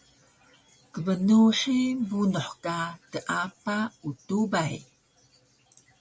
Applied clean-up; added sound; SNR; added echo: none; none; none; none.